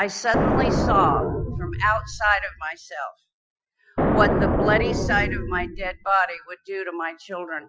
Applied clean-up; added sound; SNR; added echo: classical method Wiener filter.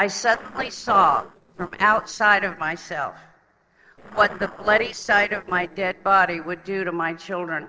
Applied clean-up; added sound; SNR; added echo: neural separator model SepFormer DNS4.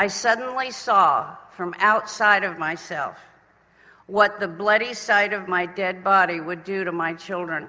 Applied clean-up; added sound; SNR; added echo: none; none; none; none.